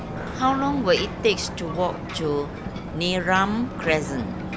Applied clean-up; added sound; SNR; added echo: none; Ocean; 7 dB; none.